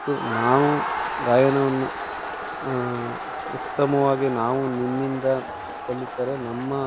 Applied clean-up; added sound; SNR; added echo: none; Crowd; 6 dB; none.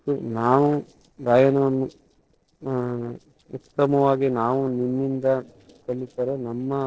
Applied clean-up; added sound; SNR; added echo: neural separator model SepFormer DNS4.